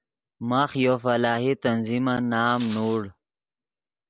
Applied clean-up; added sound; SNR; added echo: none; Rattle; 20 dB; none.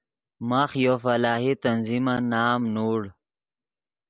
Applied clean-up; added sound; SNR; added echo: none; none; none; none.